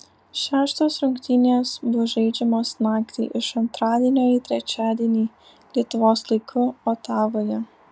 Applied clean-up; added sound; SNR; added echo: none; none; none; none.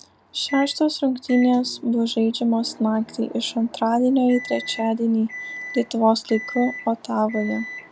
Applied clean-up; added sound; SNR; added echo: none; Microwave oven; 16 dB; none.